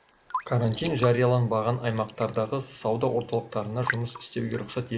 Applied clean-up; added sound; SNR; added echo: neural mask model Resemble Enhance denoiser.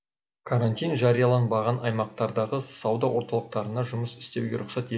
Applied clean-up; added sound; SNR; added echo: none; none; none; none.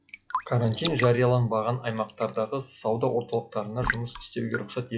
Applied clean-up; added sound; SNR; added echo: classical method log-MMSE.